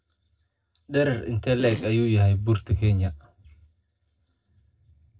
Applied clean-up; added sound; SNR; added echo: neural separator model SepFormer DNS4.